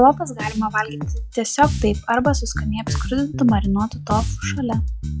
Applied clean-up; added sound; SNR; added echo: classical method log-MMSE.